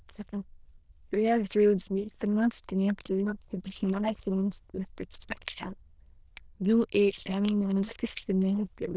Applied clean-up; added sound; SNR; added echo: neural diffusion model UNIVERSE++.